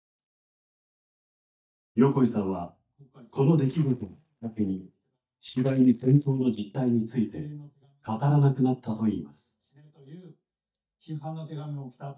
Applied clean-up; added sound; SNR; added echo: neural mask model DeepFilterNet 3.